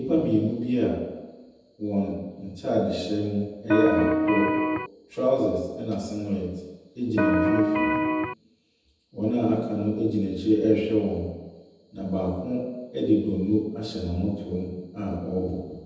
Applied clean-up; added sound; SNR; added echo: none; Electric guitar; -4 dB; reverberation time 1.1 s.